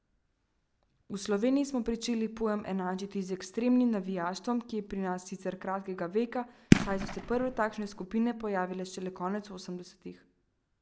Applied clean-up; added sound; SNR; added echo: none; Fireworks; -4 dB; none.